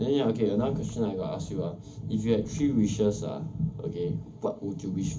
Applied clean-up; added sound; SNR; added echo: none; Wind; 20 dB; reverberation time 0.4 s.